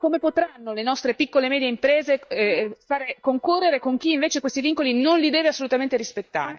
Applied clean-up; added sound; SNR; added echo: neural mask model DeepFilterNet 3.